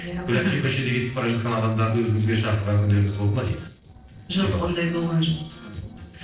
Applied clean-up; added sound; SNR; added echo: neural separator model SepFormer DNS4.